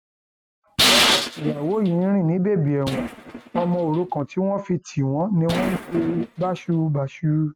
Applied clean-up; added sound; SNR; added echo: neural mask model RNNoise.